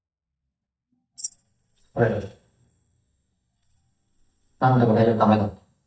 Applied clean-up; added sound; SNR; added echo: neural mask model DeepFilterNet 3.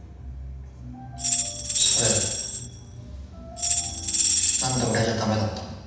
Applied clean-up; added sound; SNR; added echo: none; Tambourine; -4 dB; reverberation time 1.1 s.